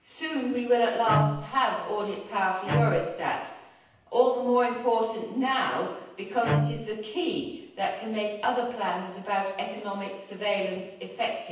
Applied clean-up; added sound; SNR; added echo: none; Bowed string instrument; 3 dB; reverberation time 0.9 s.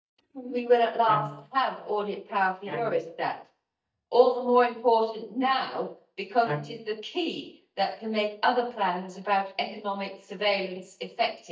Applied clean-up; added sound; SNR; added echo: neural mask model DeepFilterNet 3.